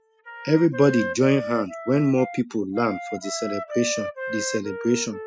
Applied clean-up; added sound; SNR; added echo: classical method spectral subtraction.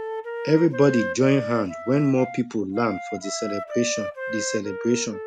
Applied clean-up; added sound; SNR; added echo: none; Wind instrument, woodwind instrument; 8 dB; none.